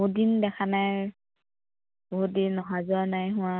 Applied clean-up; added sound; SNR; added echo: none; none; none; none.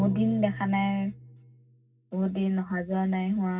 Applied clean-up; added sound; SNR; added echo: none; Drum; 13 dB; reverberation time 0.4 s.